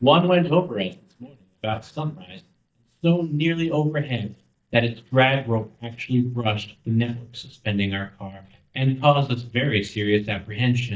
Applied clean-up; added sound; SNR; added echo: neural mask model DeepFilterNet 3.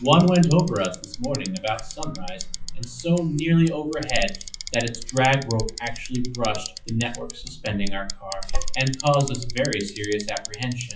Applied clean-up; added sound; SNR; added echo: classical method WPE with log-MMSE.